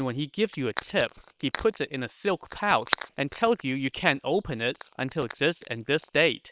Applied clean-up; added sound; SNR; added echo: neural separator model SepFormer WHAM!.